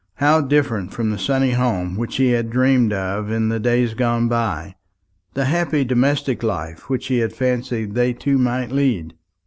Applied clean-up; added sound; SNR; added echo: none; none; none; none.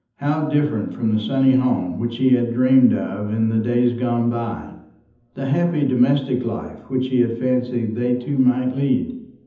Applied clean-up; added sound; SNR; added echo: none; none; none; reverberation time 0.8 s.